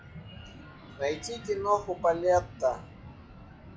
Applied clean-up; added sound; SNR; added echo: classical method log-MMSE.